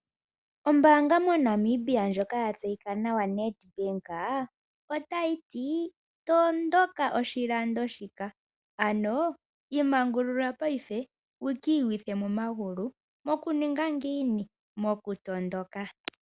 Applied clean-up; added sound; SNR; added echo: none; none; none; none.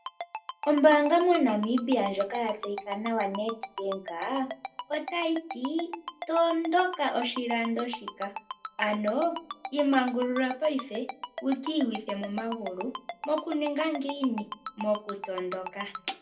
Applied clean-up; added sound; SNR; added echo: none; Ringtone; 12 dB; reverberation time 0.2 s.